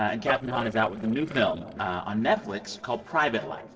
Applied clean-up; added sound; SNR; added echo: neural separator model SepFormer DNS4.